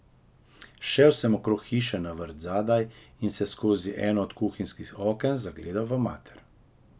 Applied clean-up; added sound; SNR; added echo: none; none; none; none.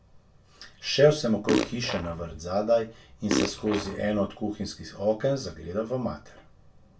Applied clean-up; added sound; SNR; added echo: none; Fart; 2 dB; reverberation time 0.2 s.